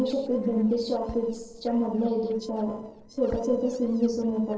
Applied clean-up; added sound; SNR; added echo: neural separator model SepFormer DNS4.